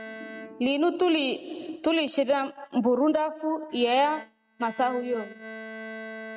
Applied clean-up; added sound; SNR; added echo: neural mask model RNNoise.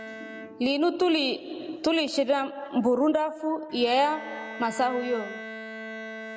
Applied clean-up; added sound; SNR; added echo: none; Bowed string instrument; 15 dB; none.